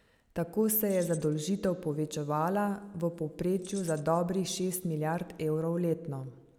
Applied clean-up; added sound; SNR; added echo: none; Keys jangling; 18 dB; none.